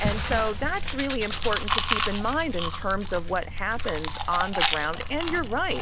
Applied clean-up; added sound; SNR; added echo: none; Chewing, mastication + Rattle / Rattle (instrument); -4 dB; none.